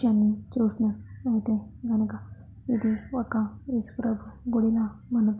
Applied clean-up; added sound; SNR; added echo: none; none; none; none.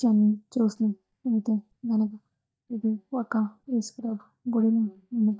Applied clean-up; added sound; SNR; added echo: neural mask model DeepFilterNet 3.